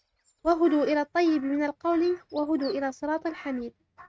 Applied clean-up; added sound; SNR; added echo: neural mask model RNNoise.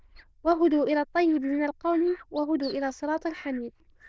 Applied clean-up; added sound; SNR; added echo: neural diffusion model UNIVERSE++.